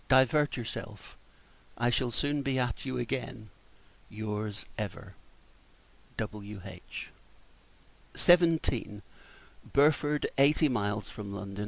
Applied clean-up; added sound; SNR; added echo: none; none; none; none.